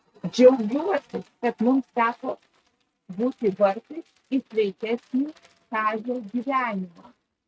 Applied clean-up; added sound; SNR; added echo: neural mask model RNNoise.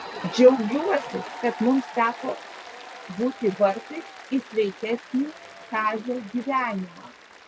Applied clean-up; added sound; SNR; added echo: none; Applause; 16 dB; none.